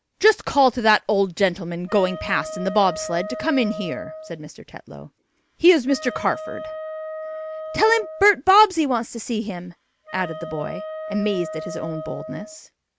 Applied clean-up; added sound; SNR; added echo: none; Wind instrument, woodwind instrument; 12 dB; none.